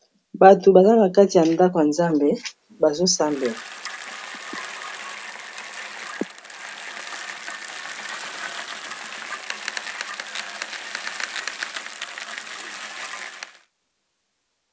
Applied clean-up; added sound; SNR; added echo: none; Bicycle; 12 dB; none.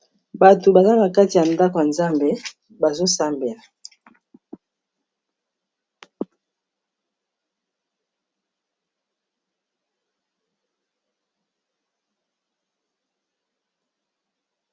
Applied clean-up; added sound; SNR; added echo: none; none; none; none.